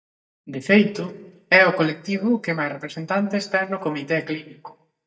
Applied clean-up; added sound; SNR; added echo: neural mask model DeepFilterNet 3.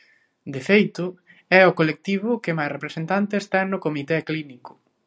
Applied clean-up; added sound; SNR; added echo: none; none; none; none.